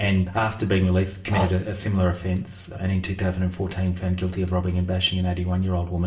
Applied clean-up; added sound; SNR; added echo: none; Breathing; 14 dB; reverberation time 0.6 s.